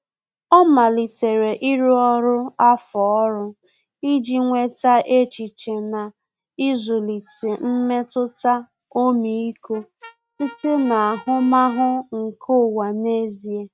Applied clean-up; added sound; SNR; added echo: neural mask model RNNoise.